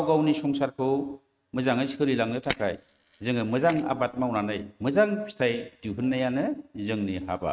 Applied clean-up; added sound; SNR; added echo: neural mask model RNNoise.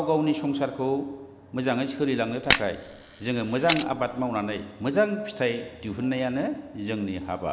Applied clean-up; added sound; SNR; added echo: none; Camera; 5 dB; none.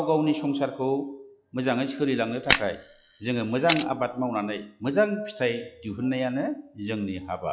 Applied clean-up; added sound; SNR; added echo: classical method log-MMSE.